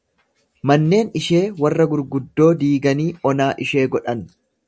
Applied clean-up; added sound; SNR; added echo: none; none; none; none.